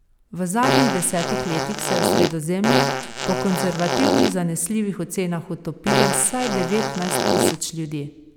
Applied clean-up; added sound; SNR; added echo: none; Fart; -2 dB; none.